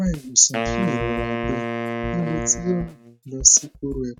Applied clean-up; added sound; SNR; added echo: neural mask model RNNoise.